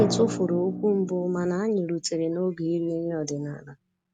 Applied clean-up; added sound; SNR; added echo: none; Drum; 9 dB; none.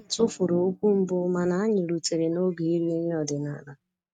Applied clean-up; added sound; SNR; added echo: neural mask model RNNoise.